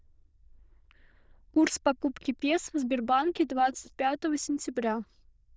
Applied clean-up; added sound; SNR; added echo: neural diffusion model UNIVERSE++.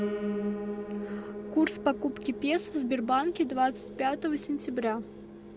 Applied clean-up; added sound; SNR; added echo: none; Piano; 7 dB; none.